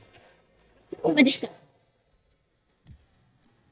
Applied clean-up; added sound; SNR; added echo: neural mask model DeepFilterNet 3.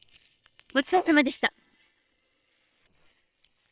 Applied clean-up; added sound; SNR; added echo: neural separator model SepFormer WHAM!.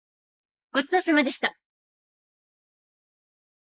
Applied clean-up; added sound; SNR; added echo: neural mask model Resemble Enhance denoiser.